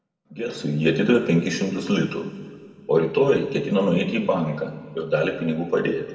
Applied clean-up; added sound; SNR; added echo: none; none; none; reverberation time 1.6 s.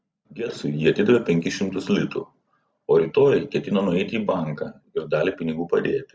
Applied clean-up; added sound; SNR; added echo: none; none; none; none.